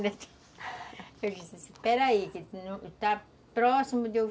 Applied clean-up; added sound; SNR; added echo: none; none; none; none.